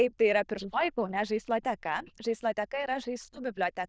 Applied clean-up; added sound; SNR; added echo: neural diffusion model UNIVERSE++.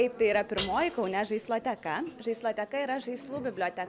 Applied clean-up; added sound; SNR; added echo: none; Shatter / Crushing; 11 dB; none.